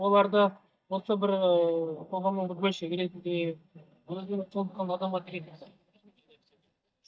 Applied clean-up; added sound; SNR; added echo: neural mask model DeepFilterNet 3.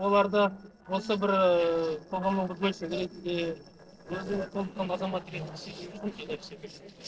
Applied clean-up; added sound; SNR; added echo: neural separator model SepFormer DNS4.